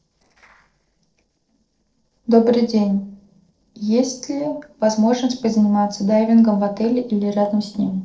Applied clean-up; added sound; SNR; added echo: neural separator model SepFormer DNS4.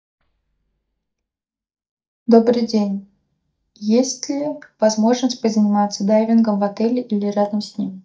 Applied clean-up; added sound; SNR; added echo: neural mask model DeepFilterNet 3.